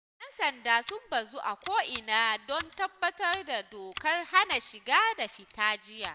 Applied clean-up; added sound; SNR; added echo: none; Scissors; 14 dB; none.